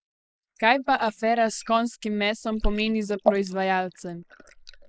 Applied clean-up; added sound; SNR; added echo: neural mask model Resemble Enhance denoiser.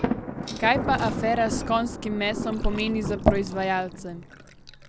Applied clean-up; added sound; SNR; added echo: none; Fill (with liquid) / Glass + Thunder; 3 dB; none.